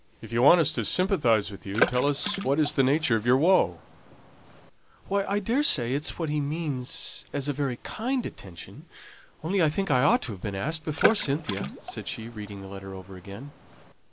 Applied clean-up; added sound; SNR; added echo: none; Water / Splash, splatter; 7 dB; none.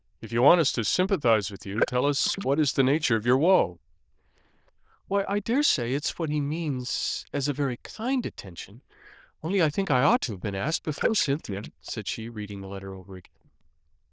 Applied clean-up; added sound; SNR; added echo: neural diffusion model UNIVERSE++.